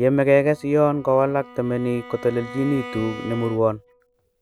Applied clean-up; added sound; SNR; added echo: none; Bowed string instrument; 18 dB; none.